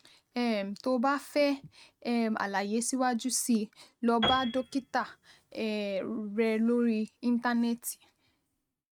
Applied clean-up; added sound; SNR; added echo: neural mask model RNNoise.